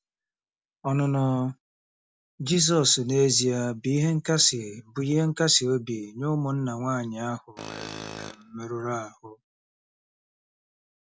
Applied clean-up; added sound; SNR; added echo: none; Tools; 13 dB; none.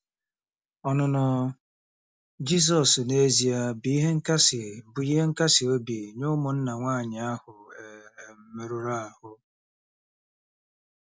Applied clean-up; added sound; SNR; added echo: none; none; none; none.